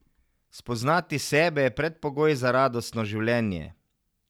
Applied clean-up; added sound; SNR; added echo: none; none; none; none.